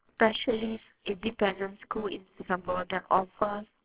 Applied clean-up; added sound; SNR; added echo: neural separator model SepFormer WHAMR!.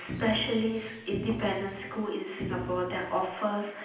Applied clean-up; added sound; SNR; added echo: none; Thump, thud; 8 dB; reverberation time 0.9 s.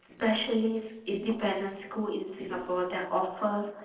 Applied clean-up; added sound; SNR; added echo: neural separator model SepFormer DNS4.